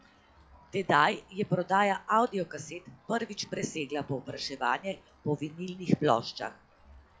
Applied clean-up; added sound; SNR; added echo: classical method log-MMSE.